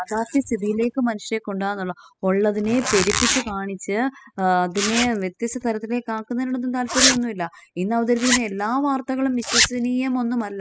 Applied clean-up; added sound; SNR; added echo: classical method spectral subtraction.